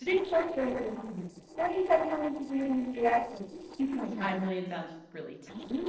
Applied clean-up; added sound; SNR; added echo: neural separator model SepFormer DNS4.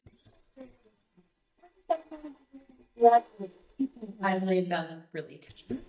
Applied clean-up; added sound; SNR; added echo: neural mask model DeepFilterNet 3.